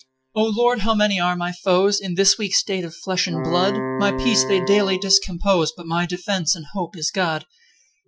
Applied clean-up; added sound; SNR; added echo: classical method Wiener filter.